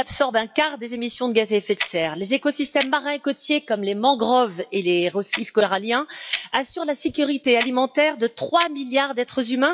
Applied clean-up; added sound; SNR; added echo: classical method log-MMSE.